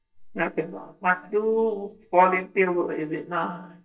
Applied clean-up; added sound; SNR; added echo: neural mask model DeepFilterNet 3.